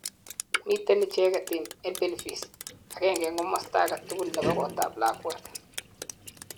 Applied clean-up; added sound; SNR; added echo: none; Drip; 9 dB; none.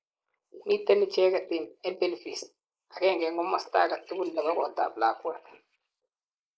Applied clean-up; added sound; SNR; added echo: neural mask model Resemble Enhance denoiser.